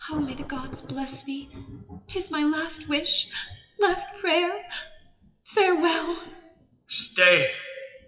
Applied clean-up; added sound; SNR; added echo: classical method WPE with log-MMSE.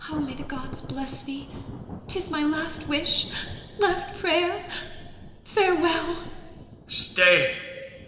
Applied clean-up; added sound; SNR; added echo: none; Thunder; 14 dB; reverberation time 1.6 s.